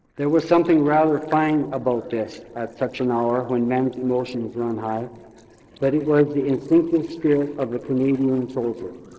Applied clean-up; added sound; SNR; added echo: neural separator model SepFormer DNS4.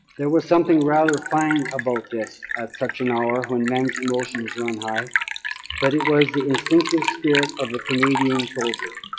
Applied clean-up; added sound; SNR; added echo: classical method WPE with log-MMSE.